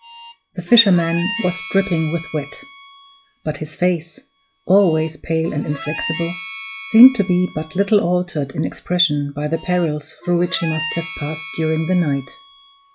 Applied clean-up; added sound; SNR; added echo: classical method log-MMSE.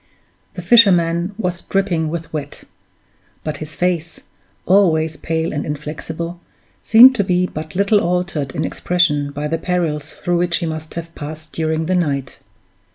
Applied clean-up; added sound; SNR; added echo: none; none; none; none.